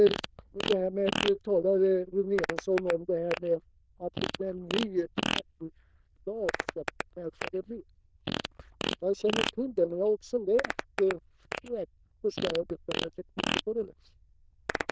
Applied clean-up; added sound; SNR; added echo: neural diffusion model UNIVERSE++.